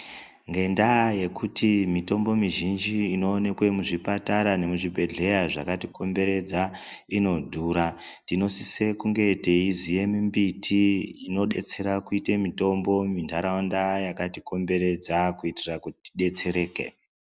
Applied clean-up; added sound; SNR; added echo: none; none; none; none.